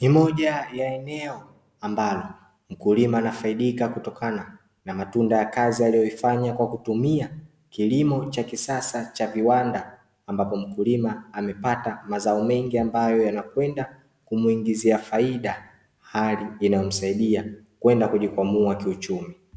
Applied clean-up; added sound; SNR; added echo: none; none; none; none.